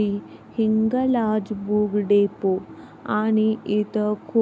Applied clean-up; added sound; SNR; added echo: none; none; none; none.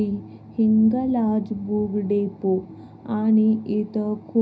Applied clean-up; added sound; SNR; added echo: none; none; none; reverberation time 0.4 s.